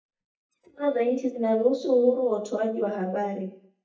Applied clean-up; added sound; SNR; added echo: neural mask model DeepFilterNet 3.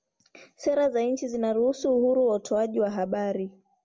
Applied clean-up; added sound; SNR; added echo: none; none; none; none.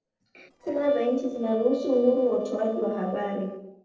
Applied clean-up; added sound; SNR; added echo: neural separator model SepFormer DNS4.